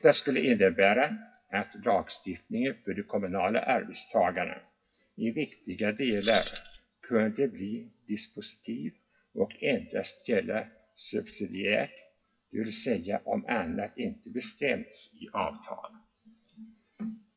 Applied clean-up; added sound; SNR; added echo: classical method WPE with log-MMSE.